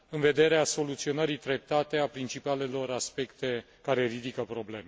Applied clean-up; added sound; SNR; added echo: none; none; none; none.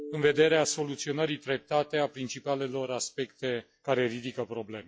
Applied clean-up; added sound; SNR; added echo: classical method log-MMSE.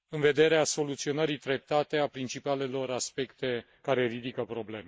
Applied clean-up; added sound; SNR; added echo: neural mask model Resemble Enhance denoiser.